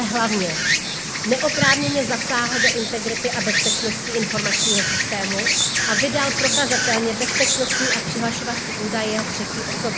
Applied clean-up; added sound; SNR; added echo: none; Insect; -3 dB; none.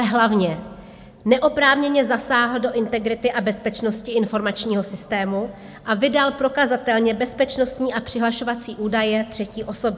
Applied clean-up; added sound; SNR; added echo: none; none; none; none.